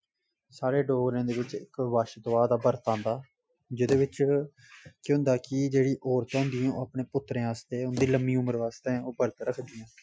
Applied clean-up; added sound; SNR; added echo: classical method Wiener filter.